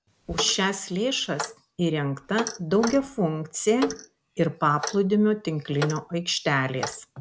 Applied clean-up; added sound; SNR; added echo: none; Clock; 11 dB; none.